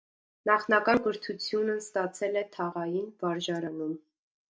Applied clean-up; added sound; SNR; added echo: neural mask model DeepFilterNet 3.